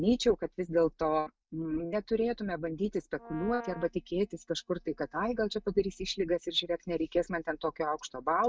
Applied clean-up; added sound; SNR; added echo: neural mask model DeepFilterNet 3.